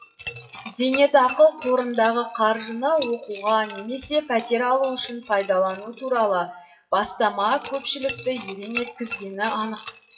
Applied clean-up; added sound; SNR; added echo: classical method WPE with log-MMSE.